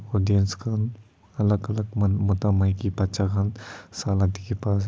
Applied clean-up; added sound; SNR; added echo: none; none; none; none.